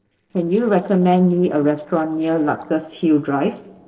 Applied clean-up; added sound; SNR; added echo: neural separator model SepFormer DNS4.